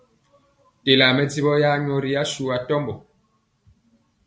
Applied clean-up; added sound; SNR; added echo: none; none; none; none.